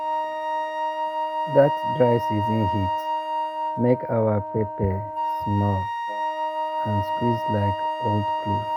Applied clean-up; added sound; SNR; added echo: none; Wind instrument, woodwind instrument + Wind instrument, woodwind instrument; 1 dB; none.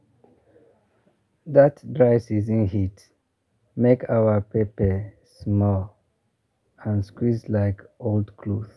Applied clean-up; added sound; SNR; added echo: none; none; none; none.